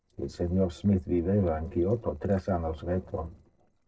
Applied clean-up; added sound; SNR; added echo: neural separator model SepFormer DNS4.